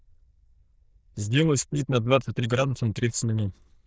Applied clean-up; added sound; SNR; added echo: neural diffusion model UNIVERSE++.